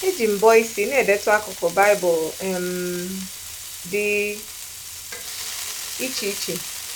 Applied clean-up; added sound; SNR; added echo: none; Frying (food); 10 dB; none.